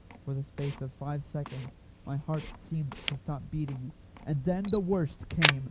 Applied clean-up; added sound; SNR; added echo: none; Camera; 2 dB; none.